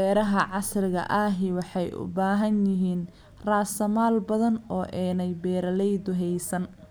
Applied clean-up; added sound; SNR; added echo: none; none; none; none.